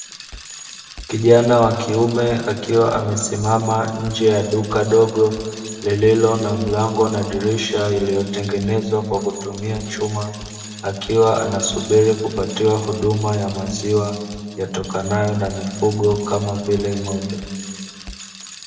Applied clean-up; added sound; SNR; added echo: none; Bicycle; 17 dB; reverberation time 1.8 s.